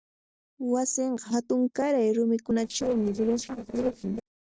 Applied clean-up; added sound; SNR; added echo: neural separator model SepFormer DNS4.